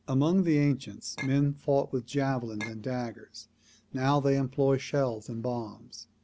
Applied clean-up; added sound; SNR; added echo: none; Chink, clink; 15 dB; none.